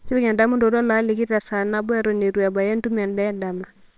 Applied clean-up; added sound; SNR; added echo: neural separator model SepFormer WHAMR!.